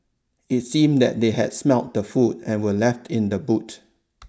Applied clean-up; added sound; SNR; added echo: none; none; none; none.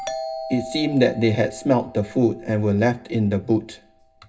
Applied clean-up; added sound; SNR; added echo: none; Doorbell; 14 dB; reverberation time 0.2 s.